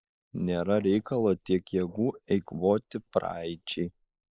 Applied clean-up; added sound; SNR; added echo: neural mask model Resemble Enhance denoiser.